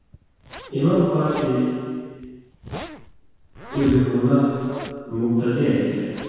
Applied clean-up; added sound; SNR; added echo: none; Zipper (clothing); 15 dB; reverberation time 2.0 s.